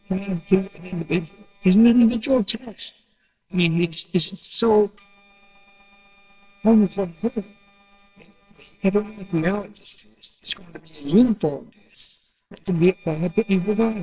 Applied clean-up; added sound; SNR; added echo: neural separator model SepFormer WHAMR!.